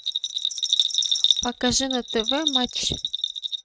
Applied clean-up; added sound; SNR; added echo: neural mask model RNNoise.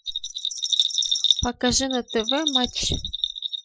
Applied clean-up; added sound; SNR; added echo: classical method Wiener filter.